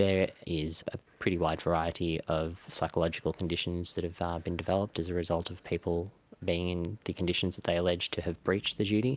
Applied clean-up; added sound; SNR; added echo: none; none; none; none.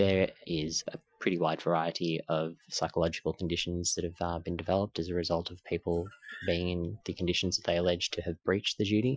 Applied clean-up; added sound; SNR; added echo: classical method Wiener filter.